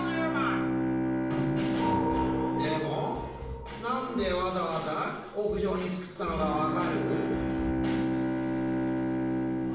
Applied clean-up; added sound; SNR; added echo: none; Bowed string instrument; -1 dB; reverberation time 0.7 s.